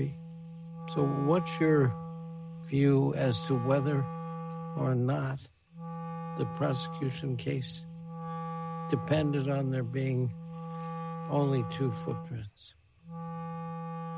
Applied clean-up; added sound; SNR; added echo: none; Wind instrument, woodwind instrument; 8 dB; none.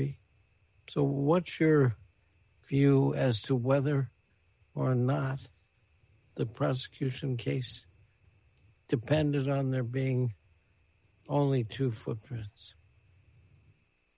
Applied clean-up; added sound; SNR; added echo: none; none; none; none.